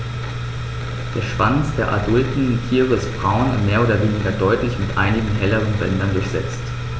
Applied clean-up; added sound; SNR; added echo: none; none; none; none.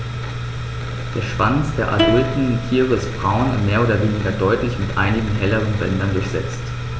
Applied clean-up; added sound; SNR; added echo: none; Plucked string instrument; 8 dB; none.